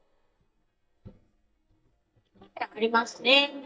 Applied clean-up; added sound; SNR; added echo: neural mask model DeepFilterNet 3.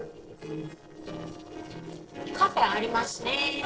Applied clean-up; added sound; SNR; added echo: neural separator model SepFormer DNS4.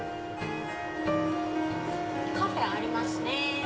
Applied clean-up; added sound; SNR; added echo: none; Harp; 0 dB; reverberation time 0.5 s.